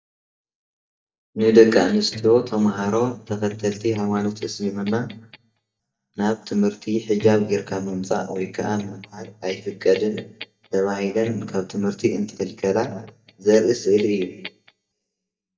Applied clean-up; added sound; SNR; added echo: neural mask model DeepFilterNet 3.